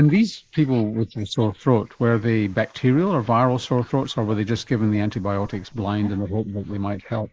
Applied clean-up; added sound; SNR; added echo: neural mask model Resemble Enhance denoiser.